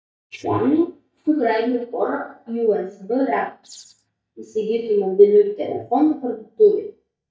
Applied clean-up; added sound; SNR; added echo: neural mask model DeepFilterNet 3.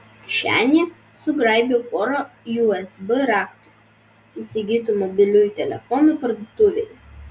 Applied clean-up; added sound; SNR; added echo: none; none; none; none.